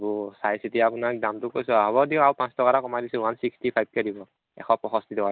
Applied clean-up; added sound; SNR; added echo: none; none; none; none.